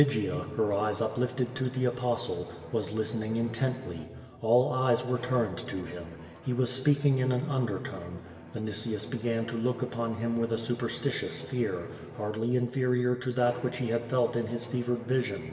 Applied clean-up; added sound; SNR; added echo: none; Bowed string instrument; 18 dB; reverberation time 1.8 s.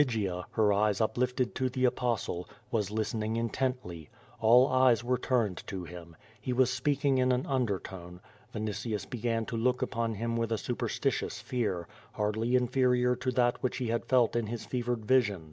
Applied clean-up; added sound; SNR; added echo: none; none; none; none.